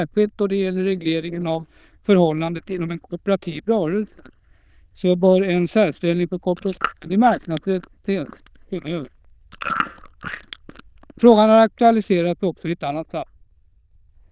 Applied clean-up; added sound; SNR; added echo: neural diffusion model UNIVERSE++.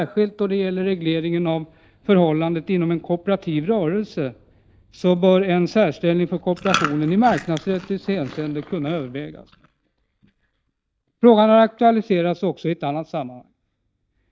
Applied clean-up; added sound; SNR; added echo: neural mask model DeepFilterNet 3.